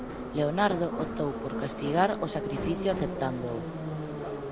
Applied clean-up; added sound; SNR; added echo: none; Subway, metro, underground; 4 dB; none.